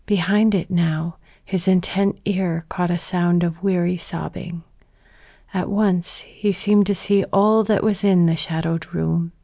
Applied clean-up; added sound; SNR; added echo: none; none; none; none.